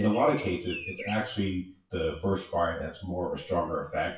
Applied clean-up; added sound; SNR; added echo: classical method WPE with log-MMSE.